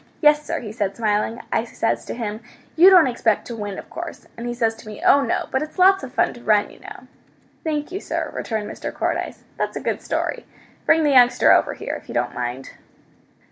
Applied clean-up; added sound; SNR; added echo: none; none; none; none.